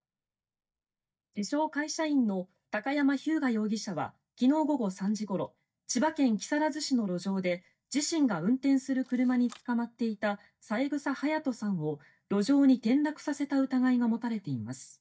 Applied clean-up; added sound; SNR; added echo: neural mask model DeepFilterNet 3.